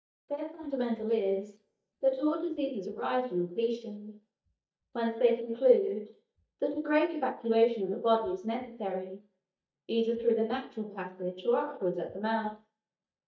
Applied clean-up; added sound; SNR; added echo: neural mask model DeepFilterNet 3.